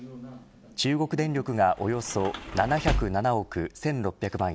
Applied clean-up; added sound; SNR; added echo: none; Sliding door / Slam; 7 dB; none.